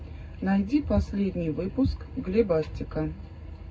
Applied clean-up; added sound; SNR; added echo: none; none; none; reverberation time 0.3 s.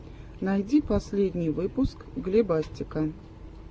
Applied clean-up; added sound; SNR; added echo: none; none; none; none.